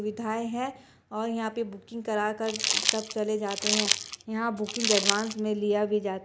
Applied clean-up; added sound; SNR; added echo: none; Crumpling, crinkling; -1 dB; none.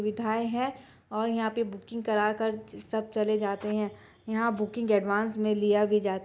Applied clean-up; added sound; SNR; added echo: none; none; none; none.